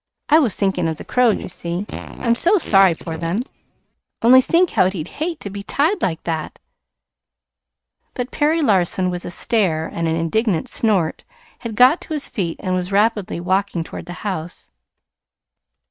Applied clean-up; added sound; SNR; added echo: neural mask model RNNoise.